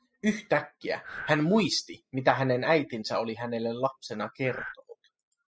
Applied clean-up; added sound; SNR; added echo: classical method spectral subtraction.